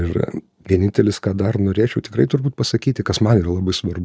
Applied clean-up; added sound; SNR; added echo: none; none; none; none.